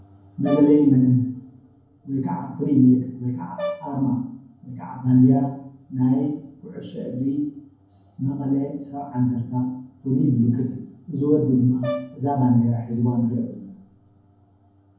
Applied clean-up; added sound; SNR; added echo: none; Brass instrument; 12 dB; reverberation time 0.9 s.